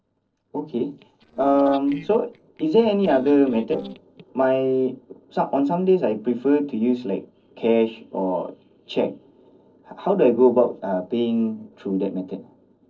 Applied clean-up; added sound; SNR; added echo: neural separator model SepFormer DNS4.